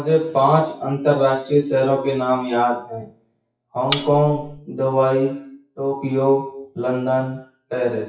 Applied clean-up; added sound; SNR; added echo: classical method WPE with log-MMSE.